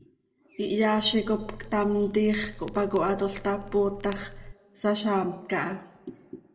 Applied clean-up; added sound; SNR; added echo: none; Crackle; 16 dB; reverberation time 1.0 s.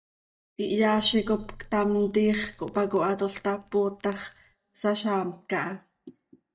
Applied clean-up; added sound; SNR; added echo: neural mask model DeepFilterNet 3.